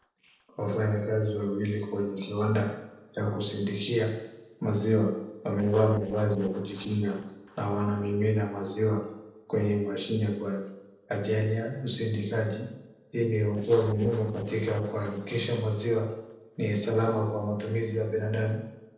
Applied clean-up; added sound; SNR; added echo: neural separator model SepFormer DNS4.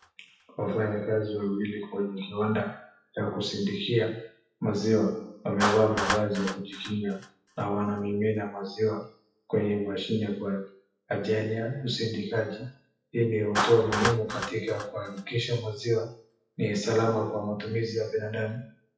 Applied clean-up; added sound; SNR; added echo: classical method WPE with log-MMSE.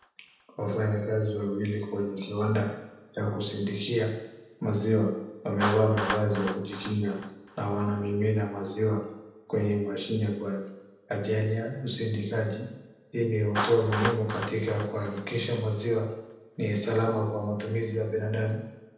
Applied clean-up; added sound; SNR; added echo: none; Clapping; 12 dB; reverberation time 0.9 s.